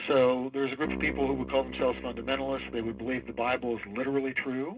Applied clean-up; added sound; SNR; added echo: none; Keyboard (musical); 12 dB; reverberation time 0.2 s.